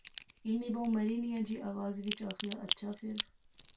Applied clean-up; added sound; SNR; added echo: none; Crack; 0 dB; reverberation time 0.2 s.